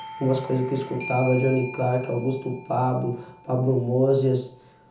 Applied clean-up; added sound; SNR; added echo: none; Doorbell; 16 dB; reverberation time 0.6 s.